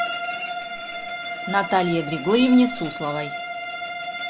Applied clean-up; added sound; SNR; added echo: none; Bowed string instrument; 7 dB; none.